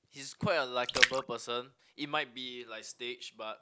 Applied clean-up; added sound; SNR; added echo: none; Splash, splatter; -1 dB; none.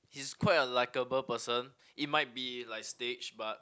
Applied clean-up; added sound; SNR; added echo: none; none; none; none.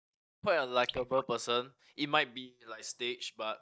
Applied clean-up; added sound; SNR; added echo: neural mask model DeepFilterNet 3.